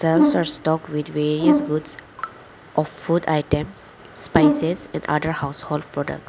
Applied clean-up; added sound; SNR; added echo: none; Brass instrument; -1 dB; none.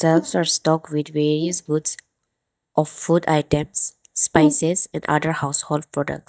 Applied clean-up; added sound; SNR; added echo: neural mask model DeepFilterNet 3.